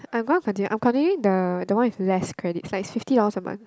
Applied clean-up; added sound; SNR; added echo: none; none; none; none.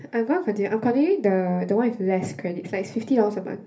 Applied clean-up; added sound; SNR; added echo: none; none; none; reverberation time 0.3 s.